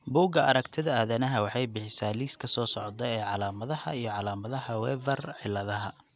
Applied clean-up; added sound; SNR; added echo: none; none; none; none.